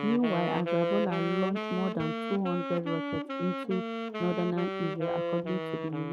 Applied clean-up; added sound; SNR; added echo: none; Wind instrument, woodwind instrument; 2 dB; none.